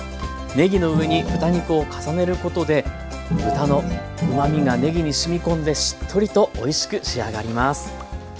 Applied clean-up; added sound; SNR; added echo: none; Organ; 2 dB; none.